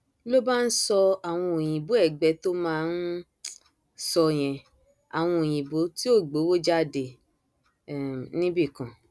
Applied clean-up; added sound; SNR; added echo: none; none; none; none.